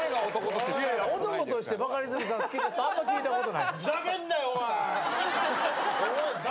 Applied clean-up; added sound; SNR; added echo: none; none; none; none.